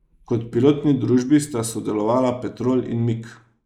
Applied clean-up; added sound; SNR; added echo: neural mask model Resemble Enhance denoiser.